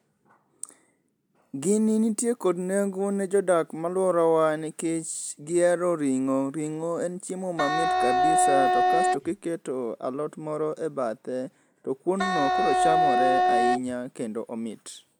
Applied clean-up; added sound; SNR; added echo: none; Wind instrument, woodwind instrument; -5 dB; none.